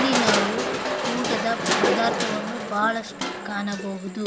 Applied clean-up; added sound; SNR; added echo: none; Crushing; -2 dB; none.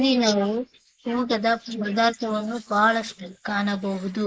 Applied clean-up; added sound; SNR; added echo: neural mask model Resemble Enhance denoiser.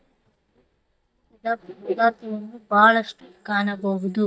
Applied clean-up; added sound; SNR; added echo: neural mask model DeepFilterNet 3.